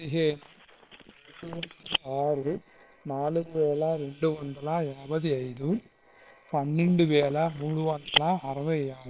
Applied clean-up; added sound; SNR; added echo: neural separator model SepFormer WHAM!.